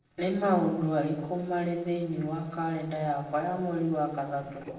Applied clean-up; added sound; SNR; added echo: neural separator model SepFormer DNS4.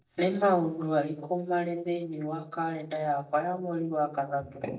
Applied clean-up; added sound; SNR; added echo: neural mask model DeepFilterNet 3.